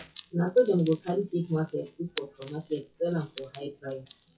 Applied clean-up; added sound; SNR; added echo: classical method WPE with log-MMSE.